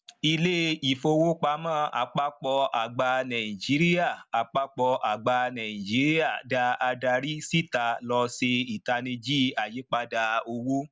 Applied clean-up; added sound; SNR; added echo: none; none; none; none.